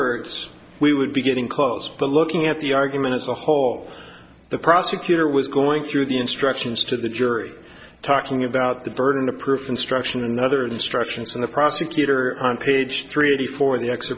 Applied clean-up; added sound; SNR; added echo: none; none; none; none.